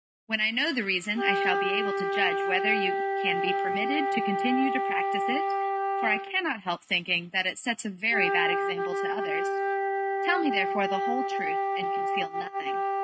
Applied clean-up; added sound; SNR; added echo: neural mask model RNNoise.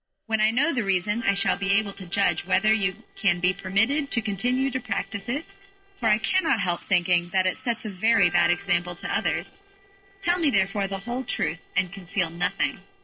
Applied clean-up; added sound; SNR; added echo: neural separator model SepFormer DNS4.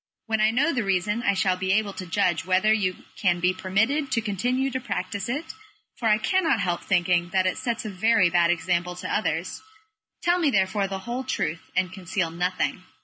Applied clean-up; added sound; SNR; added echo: none; none; none; none.